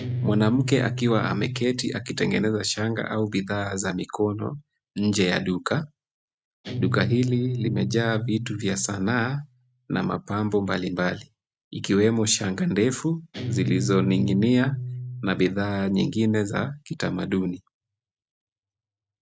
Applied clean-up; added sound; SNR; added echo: neural mask model RNNoise.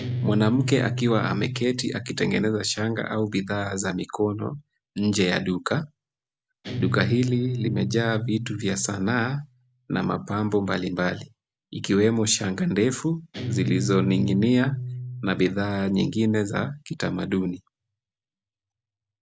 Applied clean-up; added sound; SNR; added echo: none; Guitar; 8 dB; none.